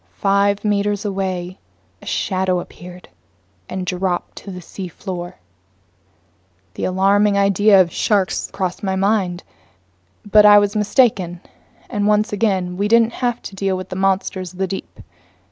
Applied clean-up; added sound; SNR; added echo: none; none; none; none.